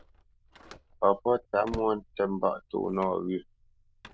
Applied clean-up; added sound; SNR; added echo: neural diffusion model UNIVERSE++.